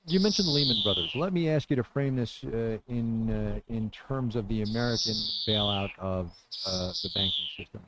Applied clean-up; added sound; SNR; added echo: neural mask model RNNoise.